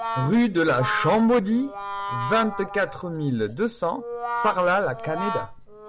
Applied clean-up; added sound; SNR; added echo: none; Brass instrument; 8 dB; none.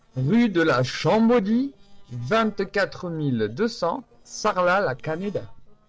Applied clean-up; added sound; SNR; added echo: neural separator model SepFormer DNS4.